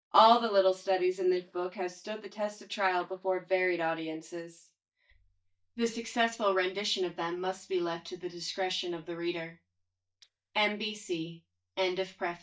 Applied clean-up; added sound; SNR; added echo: neural mask model DeepFilterNet 3.